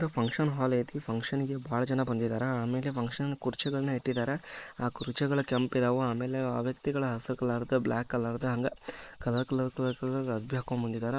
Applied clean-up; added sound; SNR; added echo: neural mask model Resemble Enhance denoiser.